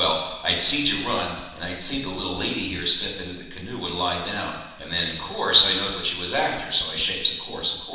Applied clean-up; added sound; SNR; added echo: none; Writing; 19 dB; reverberation time 1.1 s.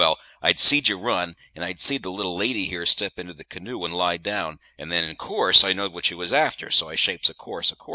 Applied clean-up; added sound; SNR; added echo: none; none; none; none.